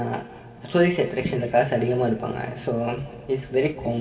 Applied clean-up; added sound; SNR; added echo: none; none; none; reverberation time 2.3 s.